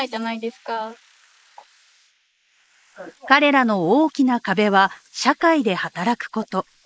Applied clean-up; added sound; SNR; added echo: neural mask model Resemble Enhance denoiser.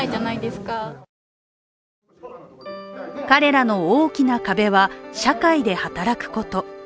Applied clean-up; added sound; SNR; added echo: none; none; none; none.